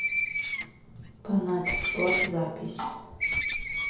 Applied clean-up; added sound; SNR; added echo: none; Screech; -3 dB; reverberation time 0.8 s.